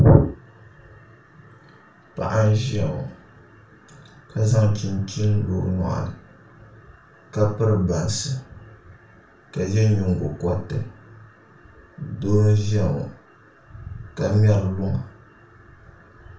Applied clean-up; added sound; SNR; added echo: none; none; none; reverberation time 0.3 s.